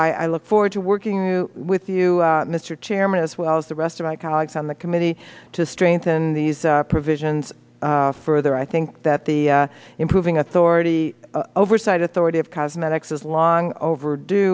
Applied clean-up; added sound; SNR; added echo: none; none; none; none.